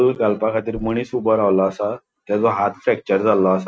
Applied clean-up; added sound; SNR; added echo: neural mask model RNNoise.